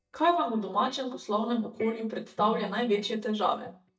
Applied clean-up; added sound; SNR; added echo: neural mask model DeepFilterNet 3.